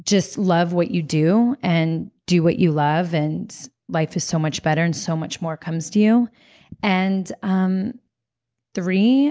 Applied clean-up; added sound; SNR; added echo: none; none; none; none.